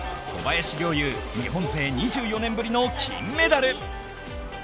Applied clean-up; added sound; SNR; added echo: none; none; none; none.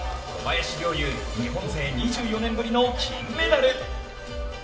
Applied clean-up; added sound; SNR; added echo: none; none; none; reverberation time 0.7 s.